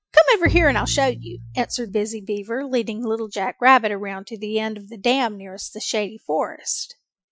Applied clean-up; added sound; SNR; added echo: classical method Wiener filter.